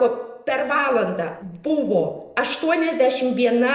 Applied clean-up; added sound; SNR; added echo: neural separator model SepFormer DNS4.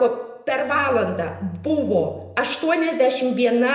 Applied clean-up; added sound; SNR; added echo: none; Bowed string instrument; 20 dB; reverberation time 0.8 s.